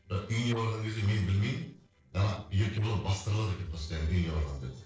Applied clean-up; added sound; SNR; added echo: neural separator model SepFormer DNS4.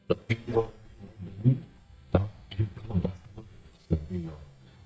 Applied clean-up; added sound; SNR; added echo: neural mask model DeepFilterNet 3.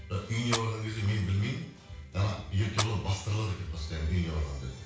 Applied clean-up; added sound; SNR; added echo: none; Fire; 11 dB; reverberation time 0.7 s.